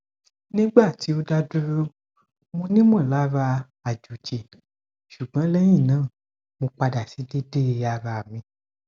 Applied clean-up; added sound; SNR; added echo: none; none; none; none.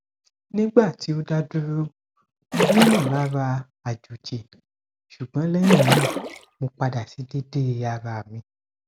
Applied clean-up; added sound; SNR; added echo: none; Splash, splatter; -2 dB; none.